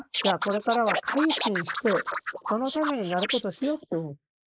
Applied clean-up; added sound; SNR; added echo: neural mask model Resemble Enhance denoiser.